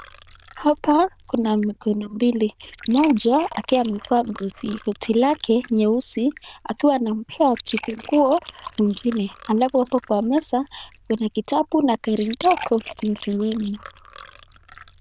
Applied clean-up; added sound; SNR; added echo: neural diffusion model UNIVERSE++.